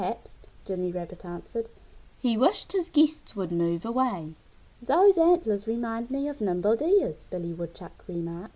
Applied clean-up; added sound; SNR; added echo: none; none; none; none.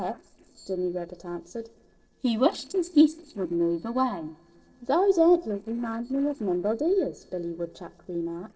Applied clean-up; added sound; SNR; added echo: neural separator model SepFormer DNS4.